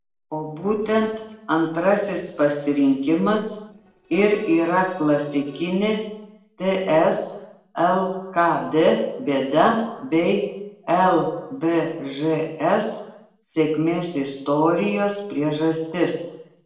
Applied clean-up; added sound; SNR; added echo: neural separator model SepFormer DNS4.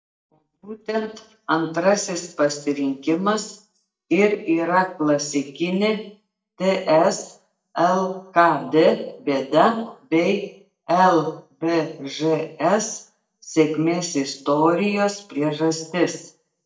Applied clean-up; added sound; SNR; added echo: neural mask model DeepFilterNet 3.